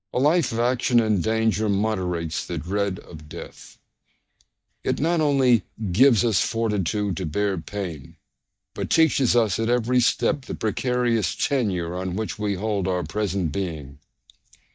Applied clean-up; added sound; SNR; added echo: neural mask model DeepFilterNet 3.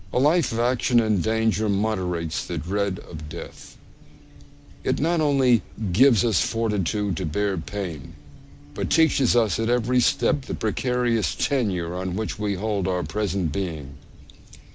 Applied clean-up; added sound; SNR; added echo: none; Buzz; 19 dB; none.